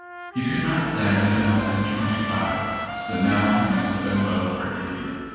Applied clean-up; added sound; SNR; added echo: none; Trumpet; 11 dB; reverberation time 2.1 s.